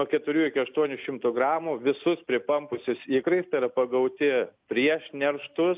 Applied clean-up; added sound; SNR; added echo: none; none; none; none.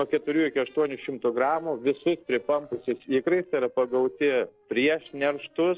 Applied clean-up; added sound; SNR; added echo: neural separator model SepFormer DNS4.